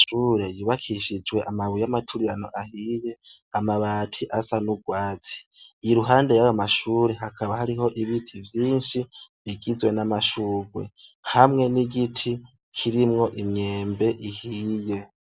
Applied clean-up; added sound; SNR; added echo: none; none; none; none.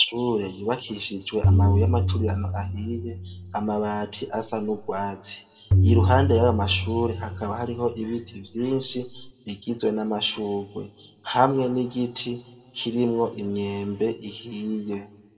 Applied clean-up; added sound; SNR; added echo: none; Tabla; -2 dB; reverberation time 1.2 s.